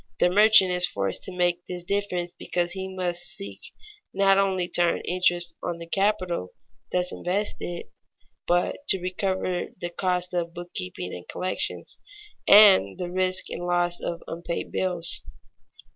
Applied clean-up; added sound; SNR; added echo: none; none; none; none.